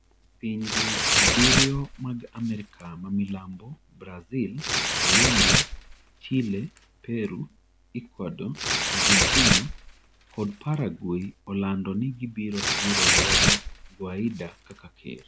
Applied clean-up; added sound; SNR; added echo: none; Tearing; -4 dB; none.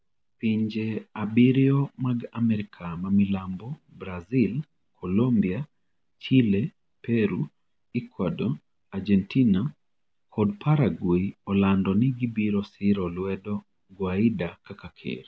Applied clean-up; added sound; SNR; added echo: none; none; none; none.